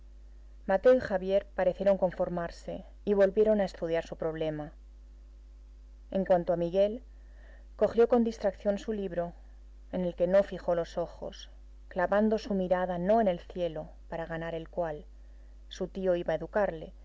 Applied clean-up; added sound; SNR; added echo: none; none; none; none.